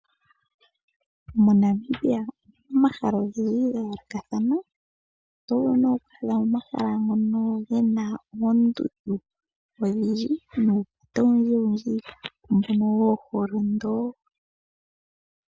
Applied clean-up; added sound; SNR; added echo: none; none; none; none.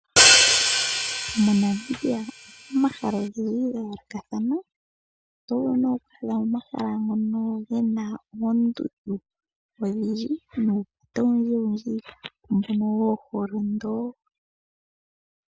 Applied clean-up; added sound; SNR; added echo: none; Hi-hat; -5 dB; none.